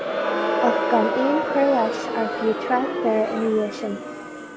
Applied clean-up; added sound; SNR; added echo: none; Crowd; 1 dB; none.